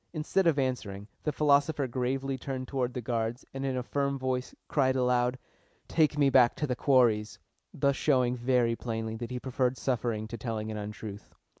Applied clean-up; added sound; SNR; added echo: none; none; none; none.